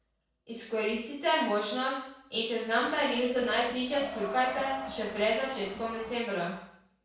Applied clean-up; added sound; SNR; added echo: neural separator model SepFormer DNS4.